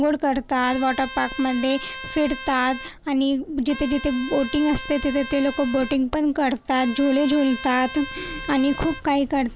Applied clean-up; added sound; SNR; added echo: none; Trumpet; 14 dB; none.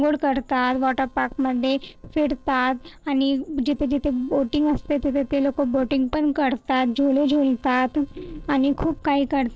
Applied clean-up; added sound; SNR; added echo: neural separator model SepFormer DNS4.